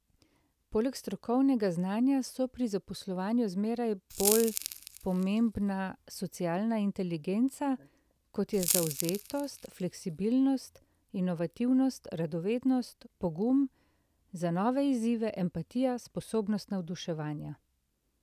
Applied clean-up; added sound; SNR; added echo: none; Crackle; 6 dB; none.